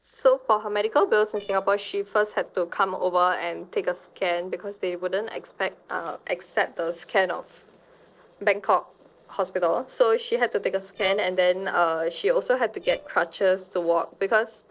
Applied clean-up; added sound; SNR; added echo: neural separator model SepFormer DNS4.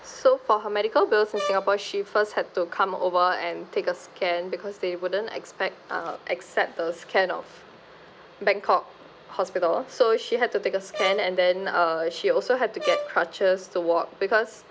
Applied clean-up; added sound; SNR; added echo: none; Brass instrument; 9 dB; none.